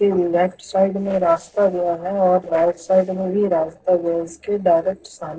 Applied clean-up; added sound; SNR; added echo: neural separator model SepFormer DNS4.